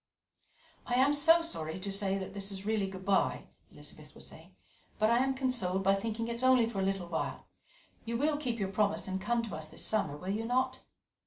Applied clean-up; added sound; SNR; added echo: none; none; none; none.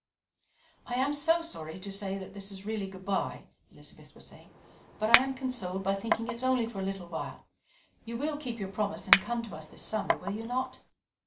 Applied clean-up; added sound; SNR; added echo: none; Chink, clink; 0 dB; none.